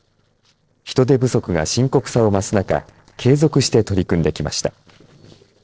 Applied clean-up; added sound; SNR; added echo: neural separator model SepFormer DNS4.